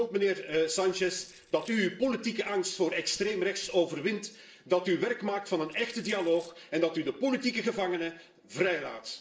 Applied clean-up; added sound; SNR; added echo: neural separator model SepFormer DNS4.